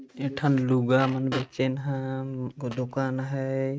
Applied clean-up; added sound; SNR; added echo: neural mask model RNNoise.